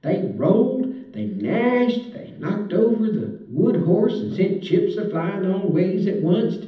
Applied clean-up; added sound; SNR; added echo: none; none; none; reverberation time 0.8 s.